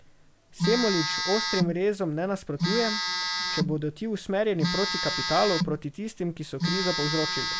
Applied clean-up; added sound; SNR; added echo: none; Telephone; 2 dB; none.